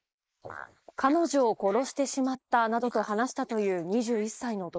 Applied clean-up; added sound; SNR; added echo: neural mask model Resemble Enhance denoiser.